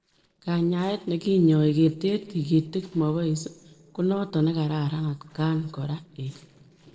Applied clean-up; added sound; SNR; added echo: neural separator model SepFormer DNS4.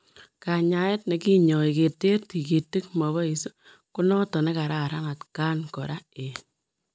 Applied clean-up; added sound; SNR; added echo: none; none; none; none.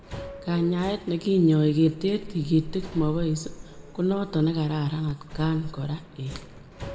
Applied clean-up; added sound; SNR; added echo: none; Subway, metro, underground; 14 dB; reverberation time 1.4 s.